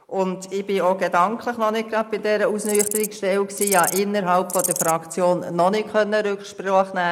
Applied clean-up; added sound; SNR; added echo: neural mask model Resemble Enhance denoiser.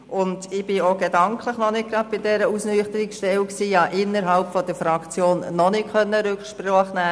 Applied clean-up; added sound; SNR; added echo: none; none; none; none.